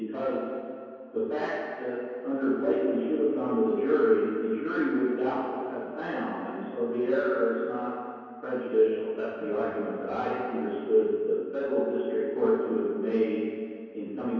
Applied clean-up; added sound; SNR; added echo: none; none; none; reverberation time 2.2 s.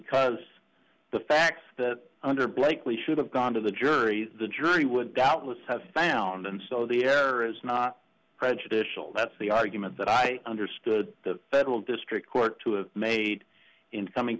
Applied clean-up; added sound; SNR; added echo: none; none; none; none.